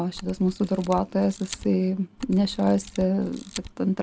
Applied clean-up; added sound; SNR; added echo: none; Camera; 18 dB; none.